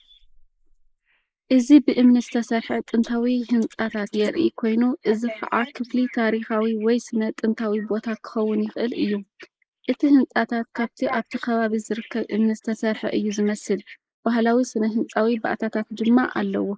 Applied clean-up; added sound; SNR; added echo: neural mask model Resemble Enhance denoiser.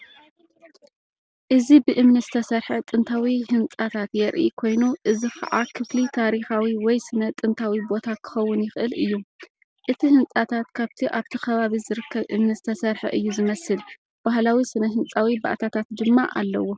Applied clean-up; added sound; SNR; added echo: none; none; none; none.